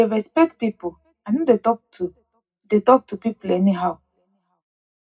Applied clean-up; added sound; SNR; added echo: none; none; none; reverberation time 0.2 s.